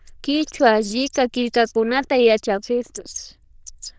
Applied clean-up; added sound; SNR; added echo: neural diffusion model UNIVERSE++.